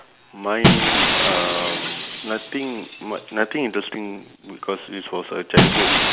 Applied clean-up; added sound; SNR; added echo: none; Shatter; -4 dB; none.